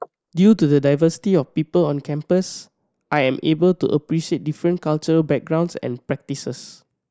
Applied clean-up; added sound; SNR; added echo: neural mask model Resemble Enhance denoiser.